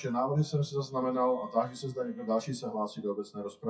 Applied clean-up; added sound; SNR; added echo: classical method WPE with log-MMSE.